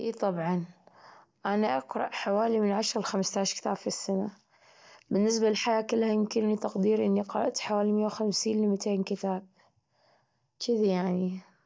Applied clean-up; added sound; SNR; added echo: none; none; none; none.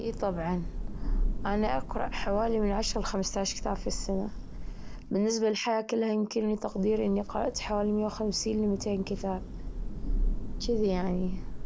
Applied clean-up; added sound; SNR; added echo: none; Thunder / Rain; 3 dB; none.